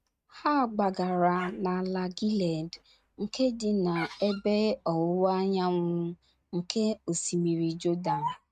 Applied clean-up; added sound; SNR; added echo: neural mask model RNNoise.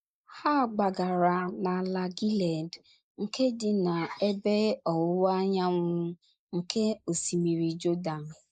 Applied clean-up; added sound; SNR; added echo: neural mask model Resemble Enhance denoiser.